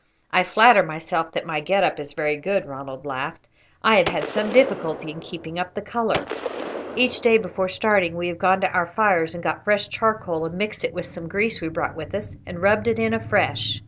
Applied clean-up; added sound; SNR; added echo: none; Gunshot, gunfire; 9 dB; none.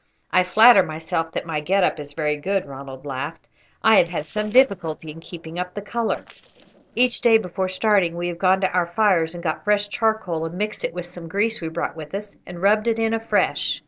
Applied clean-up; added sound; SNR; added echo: neural separator model SepFormer DNS4.